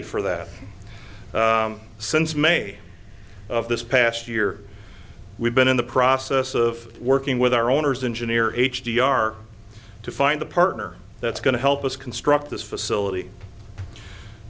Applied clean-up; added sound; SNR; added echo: none; none; none; none.